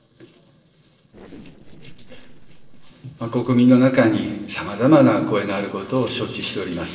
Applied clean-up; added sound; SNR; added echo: neural separator model SepFormer DNS4.